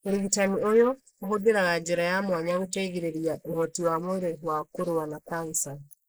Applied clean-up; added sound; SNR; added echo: neural mask model Resemble Enhance denoiser.